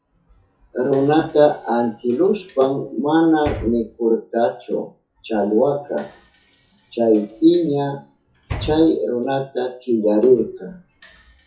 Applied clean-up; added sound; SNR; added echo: classical method WPE with log-MMSE.